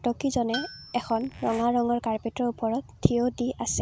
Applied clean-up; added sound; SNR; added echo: none; Zipper (clothing) + Tools; 17 dB; none.